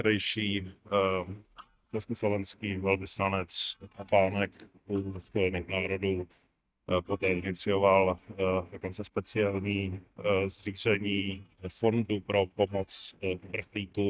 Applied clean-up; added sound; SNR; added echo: neural mask model DeepFilterNet 3.